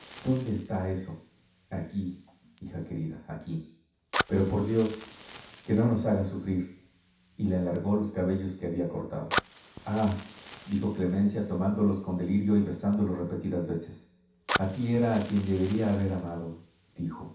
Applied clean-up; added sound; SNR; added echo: none; Fire; 11 dB; reverberation time 0.7 s.